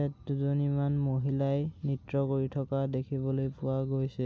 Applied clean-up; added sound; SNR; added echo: none; none; none; none.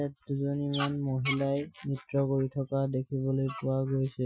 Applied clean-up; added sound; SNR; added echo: classical method Wiener filter.